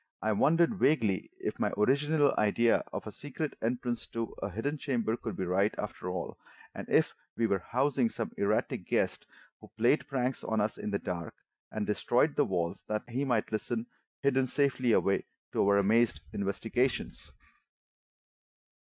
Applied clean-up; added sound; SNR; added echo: none; none; none; none.